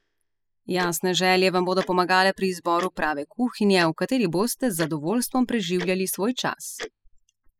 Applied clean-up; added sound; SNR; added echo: classical method spectral subtraction.